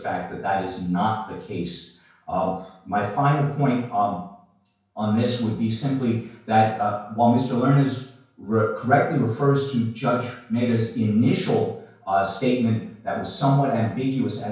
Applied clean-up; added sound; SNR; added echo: none; none; none; reverberation time 0.5 s.